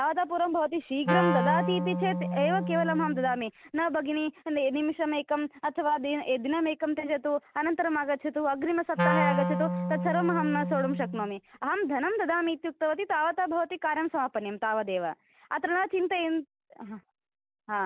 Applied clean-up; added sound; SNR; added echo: none; Wind instrument, woodwind instrument; 1 dB; none.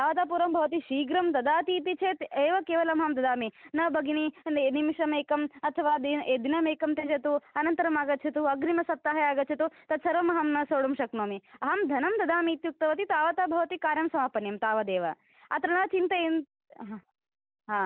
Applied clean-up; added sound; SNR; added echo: none; none; none; none.